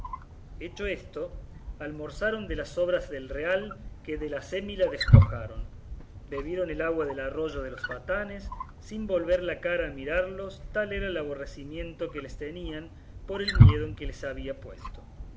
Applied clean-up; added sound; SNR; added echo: none; Wild animals; -4 dB; none.